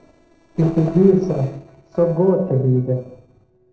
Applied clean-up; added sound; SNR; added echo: neural separator model SepFormer DNS4.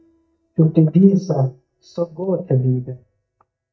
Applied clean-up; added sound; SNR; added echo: neural mask model DeepFilterNet 3.